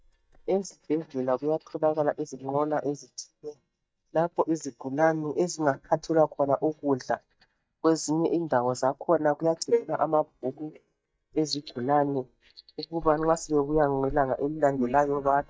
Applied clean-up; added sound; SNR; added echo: neural mask model DeepFilterNet 3.